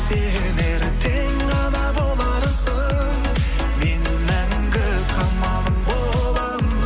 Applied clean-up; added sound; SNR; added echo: none; none; none; none.